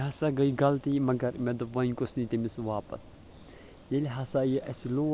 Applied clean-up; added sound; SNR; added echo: none; none; none; none.